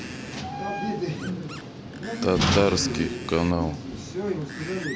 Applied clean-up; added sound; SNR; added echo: none; Screech; 16 dB; none.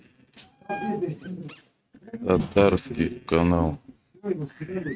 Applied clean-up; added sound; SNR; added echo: neural mask model RNNoise.